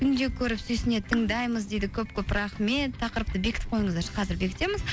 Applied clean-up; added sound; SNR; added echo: none; Raindrop / Drip; 11 dB; none.